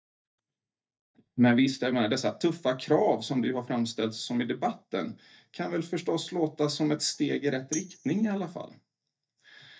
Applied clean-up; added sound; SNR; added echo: neural mask model DeepFilterNet 3.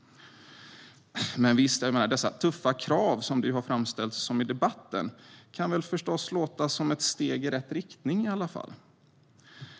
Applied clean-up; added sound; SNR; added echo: none; none; none; none.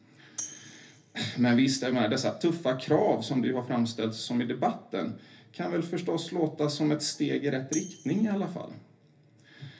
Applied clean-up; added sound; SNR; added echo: none; Tambourine; 14 dB; reverberation time 0.3 s.